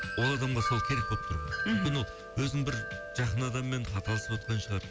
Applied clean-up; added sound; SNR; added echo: none; Wind chime; 6 dB; none.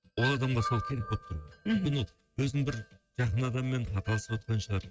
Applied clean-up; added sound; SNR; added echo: neural mask model RNNoise.